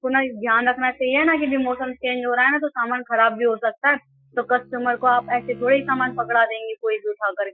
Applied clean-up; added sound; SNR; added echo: classical method Wiener filter.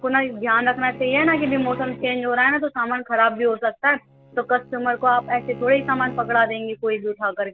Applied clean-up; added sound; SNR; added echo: none; Bowed string instrument; 18 dB; none.